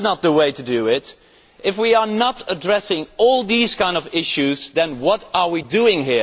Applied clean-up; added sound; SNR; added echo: none; none; none; none.